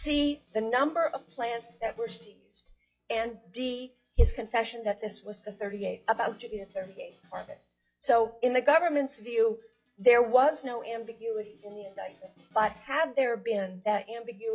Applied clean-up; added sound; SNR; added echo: classical method log-MMSE.